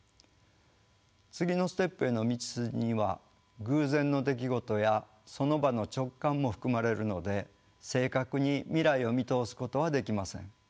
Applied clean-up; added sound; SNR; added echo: none; none; none; none.